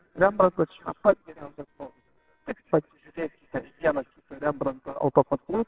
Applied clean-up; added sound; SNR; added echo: neural separator model SepFormer WHAMR!.